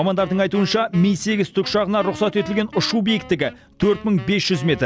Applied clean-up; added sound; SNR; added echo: none; Wind instrument, woodwind instrument; 18 dB; none.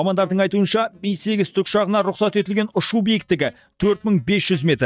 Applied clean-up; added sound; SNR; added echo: neural mask model DeepFilterNet 3.